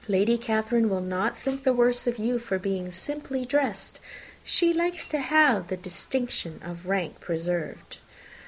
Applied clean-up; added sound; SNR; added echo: neural mask model Resemble Enhance denoiser.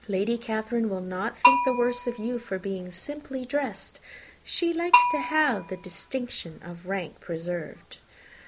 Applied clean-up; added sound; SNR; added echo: none; Bell; -1 dB; none.